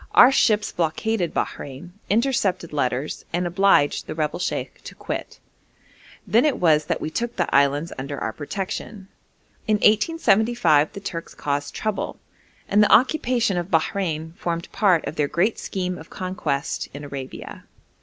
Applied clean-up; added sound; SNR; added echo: none; none; none; none.